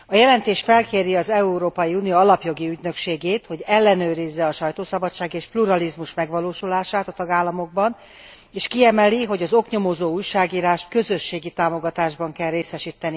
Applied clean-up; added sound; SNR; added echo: none; none; none; none.